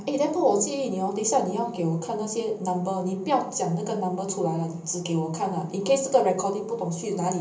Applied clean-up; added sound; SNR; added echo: none; none; none; reverberation time 0.6 s.